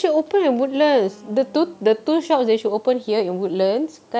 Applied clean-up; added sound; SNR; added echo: none; none; none; none.